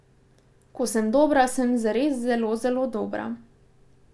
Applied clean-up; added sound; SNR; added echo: none; none; none; none.